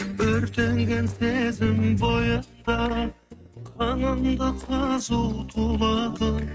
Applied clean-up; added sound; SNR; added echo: neural mask model RNNoise.